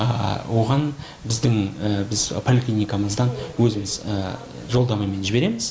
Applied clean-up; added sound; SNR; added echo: none; none; none; none.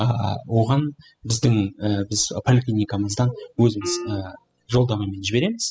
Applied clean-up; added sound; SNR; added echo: classical method spectral subtraction.